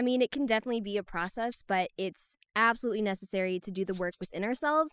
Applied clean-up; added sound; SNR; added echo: classical method spectral subtraction.